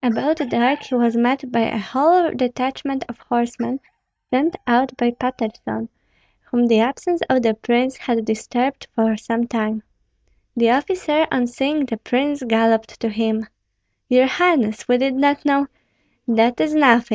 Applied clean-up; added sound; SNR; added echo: neural mask model DeepFilterNet 3.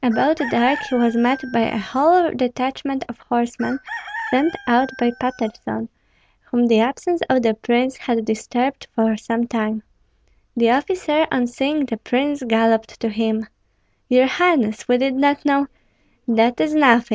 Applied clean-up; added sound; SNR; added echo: none; Chicken, rooster; 14 dB; none.